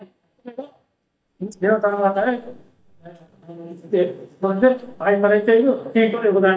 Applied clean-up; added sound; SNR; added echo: neural mask model DeepFilterNet 3.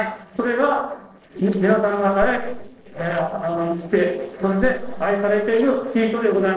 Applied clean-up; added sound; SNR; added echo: neural separator model SepFormer DNS4.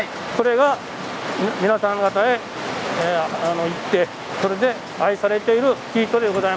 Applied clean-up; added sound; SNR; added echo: none; none; none; none.